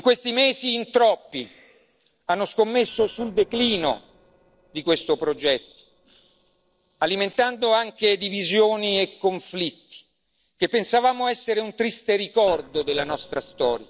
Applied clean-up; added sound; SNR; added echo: neural separator model SepFormer DNS4.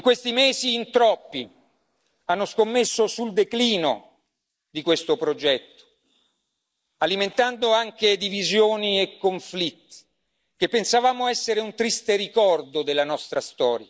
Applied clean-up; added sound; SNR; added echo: neural mask model Resemble Enhance denoiser.